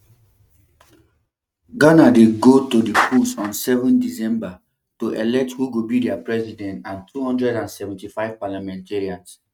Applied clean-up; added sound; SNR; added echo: neural mask model RNNoise.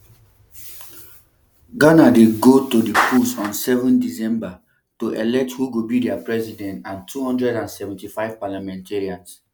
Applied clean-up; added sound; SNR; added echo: none; Clapping; 13 dB; none.